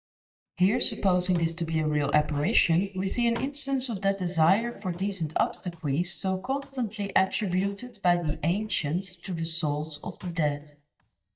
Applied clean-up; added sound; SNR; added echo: neural mask model DeepFilterNet 3.